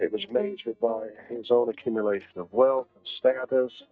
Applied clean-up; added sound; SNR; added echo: neural mask model DeepFilterNet 3.